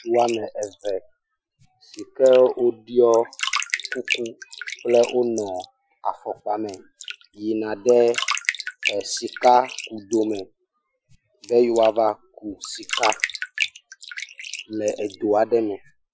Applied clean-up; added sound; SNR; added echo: classical method Wiener filter.